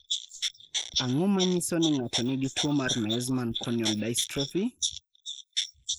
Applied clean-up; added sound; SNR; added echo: neural mask model Resemble Enhance denoiser.